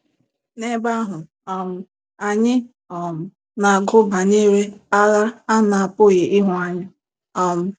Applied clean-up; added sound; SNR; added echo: none; none; none; none.